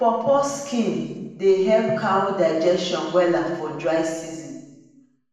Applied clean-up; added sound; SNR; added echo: none; none; none; reverberation time 1.1 s.